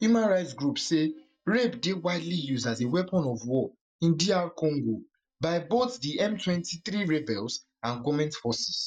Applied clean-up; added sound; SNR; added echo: neural mask model DeepFilterNet 3.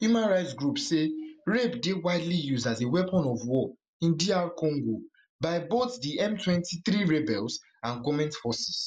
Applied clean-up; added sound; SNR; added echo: none; none; none; none.